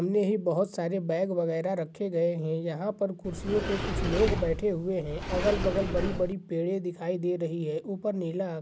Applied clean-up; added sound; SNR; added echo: none; Sliding door; 3 dB; none.